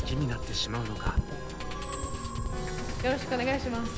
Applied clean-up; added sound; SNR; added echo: none; Musical instrument; 1 dB; none.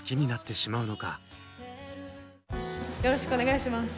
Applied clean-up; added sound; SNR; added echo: none; none; none; none.